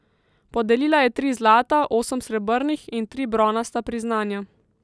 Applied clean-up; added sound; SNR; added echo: none; none; none; none.